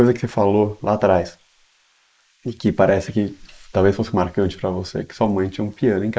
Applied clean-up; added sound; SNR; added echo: neural mask model Resemble Enhance denoiser.